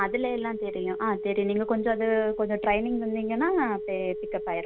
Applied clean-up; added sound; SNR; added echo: none; Telephone; 7 dB; none.